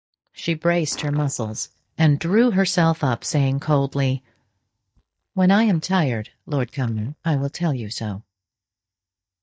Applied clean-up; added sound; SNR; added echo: neural mask model DeepFilterNet 3.